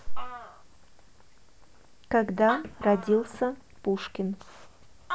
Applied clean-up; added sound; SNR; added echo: none; Animal; 13 dB; none.